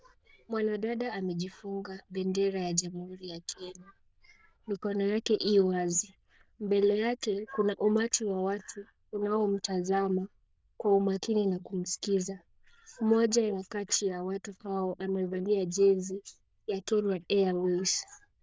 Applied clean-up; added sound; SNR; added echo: neural diffusion model UNIVERSE++.